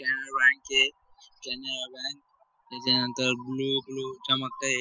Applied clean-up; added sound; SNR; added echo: classical method spectral subtraction.